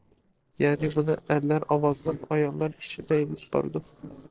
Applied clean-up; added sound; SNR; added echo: neural separator model SepFormer DNS4.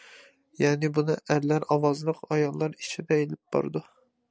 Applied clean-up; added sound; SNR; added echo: none; none; none; none.